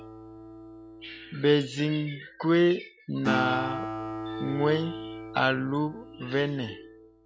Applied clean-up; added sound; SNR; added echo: none; Acoustic guitar; 9 dB; none.